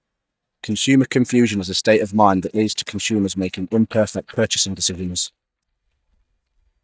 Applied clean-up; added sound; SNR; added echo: neural mask model DeepFilterNet 3.